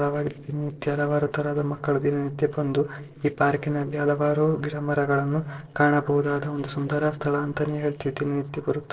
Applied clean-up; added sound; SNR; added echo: neural separator model SepFormer DNS4.